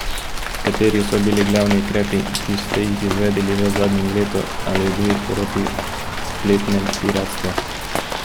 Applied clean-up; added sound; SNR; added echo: none; Rain; 4 dB; none.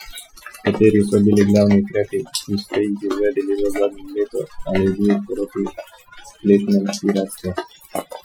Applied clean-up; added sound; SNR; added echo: classical method Wiener filter.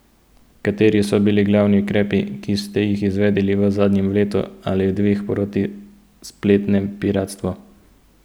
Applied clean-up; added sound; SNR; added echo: none; none; none; none.